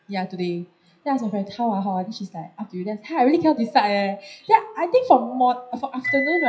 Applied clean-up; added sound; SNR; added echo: classical method WPE with log-MMSE.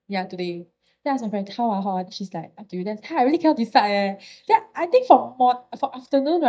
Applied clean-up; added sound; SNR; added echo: neural mask model DeepFilterNet 3.